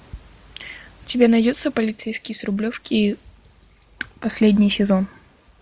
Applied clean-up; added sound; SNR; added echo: none; none; none; none.